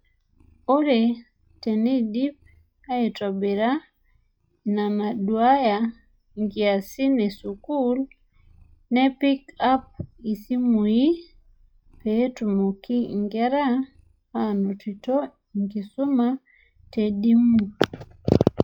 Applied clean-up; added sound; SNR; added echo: classical method log-MMSE.